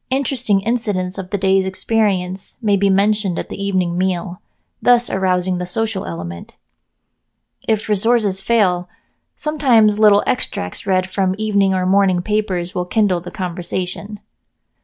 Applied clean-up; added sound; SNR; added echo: none; none; none; none.